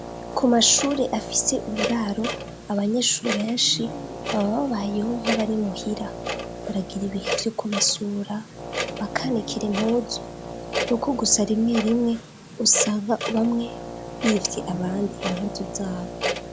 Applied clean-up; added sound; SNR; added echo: none; Brass instrument + Clock; 7 dB; none.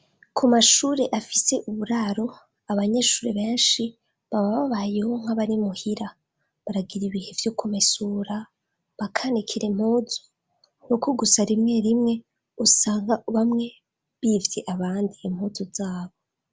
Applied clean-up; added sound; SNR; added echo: none; none; none; none.